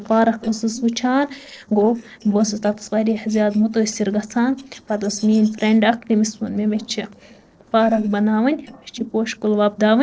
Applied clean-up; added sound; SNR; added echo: neural separator model SepFormer DNS4.